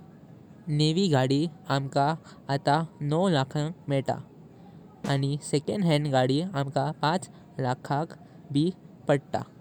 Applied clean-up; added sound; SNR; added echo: none; Snare drum; 18 dB; none.